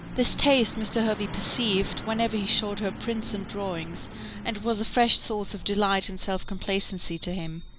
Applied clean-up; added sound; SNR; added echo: none; Truck; 12 dB; none.